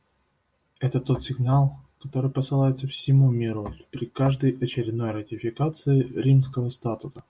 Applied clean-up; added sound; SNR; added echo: none; none; none; none.